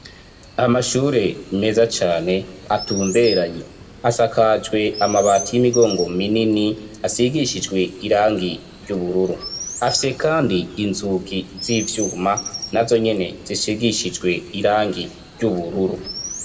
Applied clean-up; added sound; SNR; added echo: none; Chirp, tweet; 15 dB; reverberation time 1.6 s.